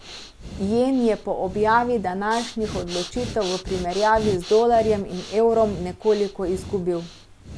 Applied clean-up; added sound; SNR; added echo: none; Breathing; 13 dB; none.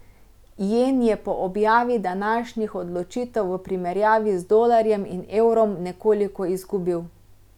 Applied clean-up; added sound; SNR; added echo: none; none; none; none.